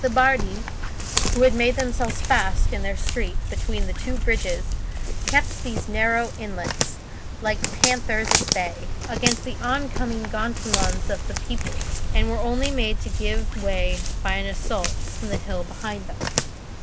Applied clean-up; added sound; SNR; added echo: none; Walk, footsteps; -3 dB; none.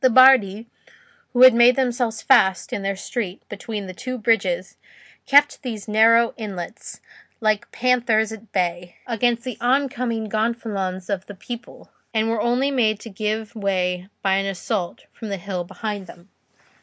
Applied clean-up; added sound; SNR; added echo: none; none; none; none.